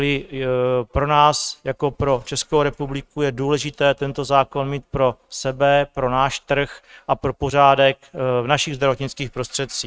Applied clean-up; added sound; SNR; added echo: neural mask model RNNoise.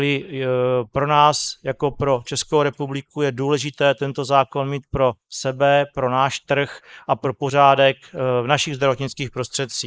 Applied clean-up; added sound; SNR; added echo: neural mask model Resemble Enhance denoiser.